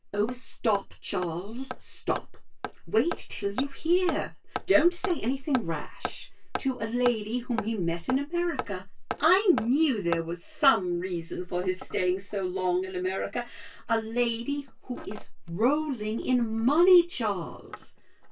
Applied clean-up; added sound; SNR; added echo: none; Hammer; 14 dB; reverberation time 0.1 s.